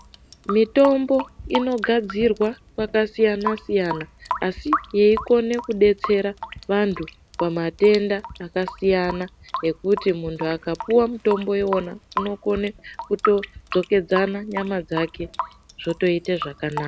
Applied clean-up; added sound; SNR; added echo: none; Drip / Sink (filling or washing) / Water tap, faucet; 11 dB; none.